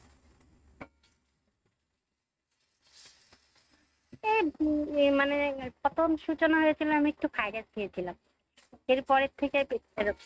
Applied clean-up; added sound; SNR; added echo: neural mask model RNNoise.